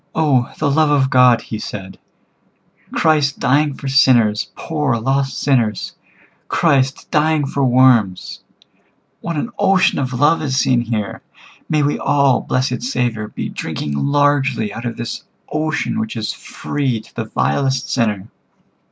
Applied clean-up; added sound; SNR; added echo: none; none; none; none.